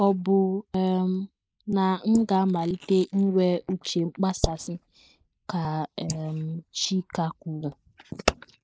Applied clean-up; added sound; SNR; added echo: neural mask model Resemble Enhance denoiser.